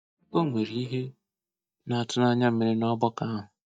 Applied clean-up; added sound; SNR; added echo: neural mask model DeepFilterNet 3.